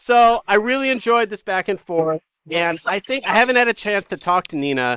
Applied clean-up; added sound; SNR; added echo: neural mask model Resemble Enhance denoiser.